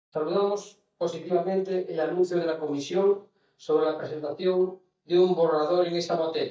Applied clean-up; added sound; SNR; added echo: neural mask model DeepFilterNet 3.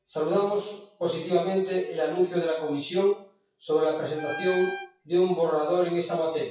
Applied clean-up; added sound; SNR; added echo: classical method WPE with log-MMSE.